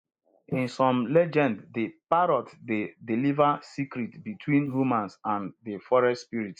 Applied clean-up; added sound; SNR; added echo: neural mask model Resemble Enhance denoiser.